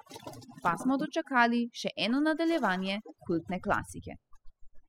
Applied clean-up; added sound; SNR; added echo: classical method spectral subtraction.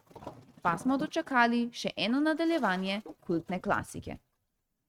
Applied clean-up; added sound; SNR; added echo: neural mask model RNNoise.